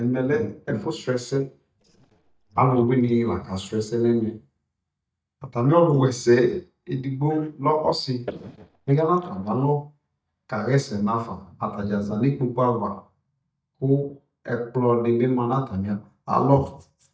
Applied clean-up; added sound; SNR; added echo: neural mask model DeepFilterNet 3.